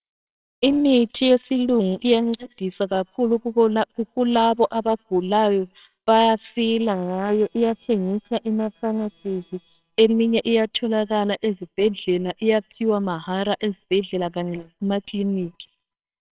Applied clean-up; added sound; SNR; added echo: neural separator model SepFormer WHAMR!.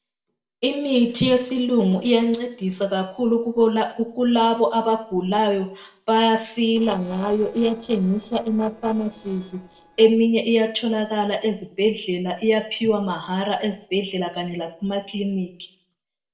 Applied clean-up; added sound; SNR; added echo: neural separator model SepFormer DNS4.